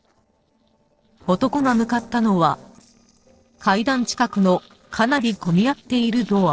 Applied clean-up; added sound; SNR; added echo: neural separator model SepFormer DNS4.